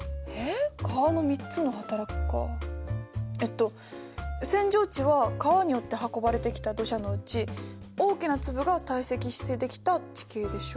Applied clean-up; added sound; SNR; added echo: none; Drum / Drum kit; 19 dB; none.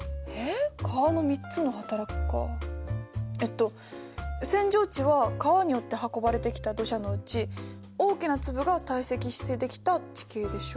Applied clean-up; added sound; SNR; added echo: none; none; none; none.